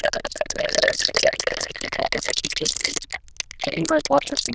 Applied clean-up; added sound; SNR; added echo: neural diffusion model UNIVERSE++.